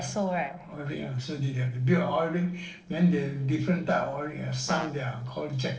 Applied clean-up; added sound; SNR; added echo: neural separator model SepFormer DNS4.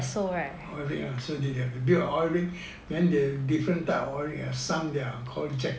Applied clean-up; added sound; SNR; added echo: none; none; none; none.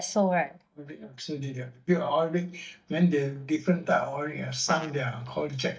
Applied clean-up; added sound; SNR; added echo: neural mask model DeepFilterNet 3.